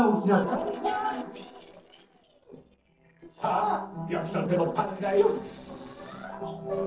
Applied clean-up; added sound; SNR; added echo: neural separator model SepFormer DNS4.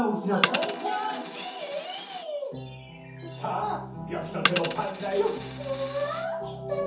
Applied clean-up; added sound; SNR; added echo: none; Coin (dropping); 3 dB; reverberation time 0.6 s.